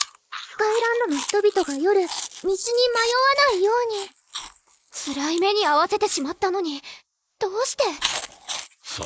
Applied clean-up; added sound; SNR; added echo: neural mask model Resemble Enhance denoiser.